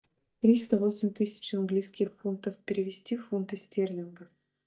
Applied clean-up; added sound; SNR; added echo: neural mask model DeepFilterNet 3.